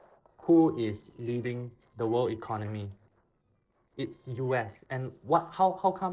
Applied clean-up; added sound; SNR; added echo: neural separator model SepFormer DNS4.